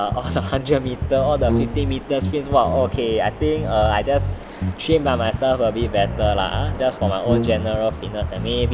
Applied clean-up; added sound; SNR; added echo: none; Brass instrument + Bass guitar; 4 dB; none.